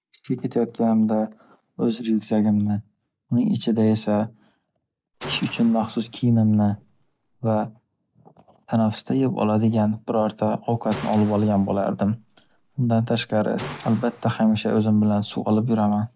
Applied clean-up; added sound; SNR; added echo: none; Gunshot, gunfire; 18 dB; none.